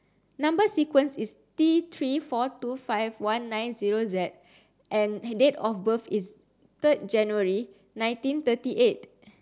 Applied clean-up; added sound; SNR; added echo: none; none; none; none.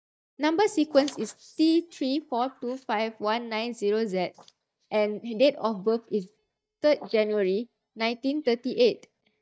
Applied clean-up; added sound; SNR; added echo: neural mask model DeepFilterNet 3.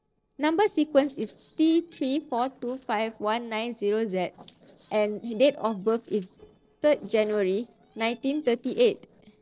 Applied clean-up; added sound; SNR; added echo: neural separator model SepFormer DNS4.